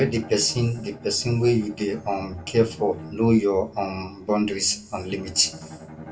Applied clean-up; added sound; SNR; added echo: none; Bowed string instrument; 18 dB; reverberation time 0.5 s.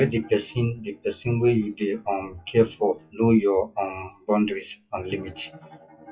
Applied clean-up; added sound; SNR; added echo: classical method WPE with log-MMSE.